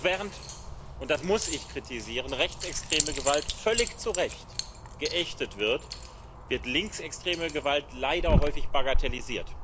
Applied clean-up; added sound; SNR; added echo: none; Keys jangling; 1 dB; none.